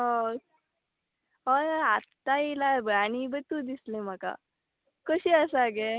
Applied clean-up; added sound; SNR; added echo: none; none; none; none.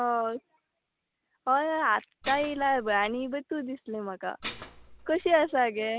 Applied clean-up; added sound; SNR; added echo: none; Dishes, pots, and pans; 12 dB; none.